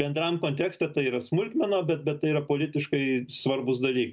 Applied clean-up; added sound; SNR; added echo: none; none; none; none.